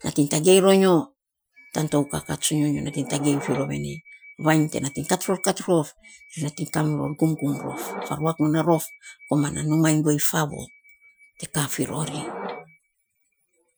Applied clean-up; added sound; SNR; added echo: classical method Wiener filter.